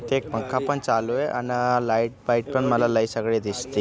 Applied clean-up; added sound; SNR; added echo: none; none; none; none.